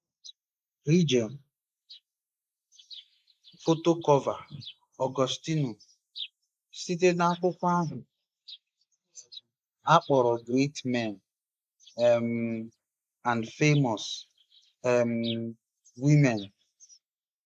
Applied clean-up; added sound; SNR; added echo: neural mask model Resemble Enhance denoiser.